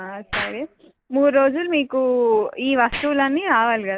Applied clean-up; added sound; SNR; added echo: none; Explosion; 15 dB; none.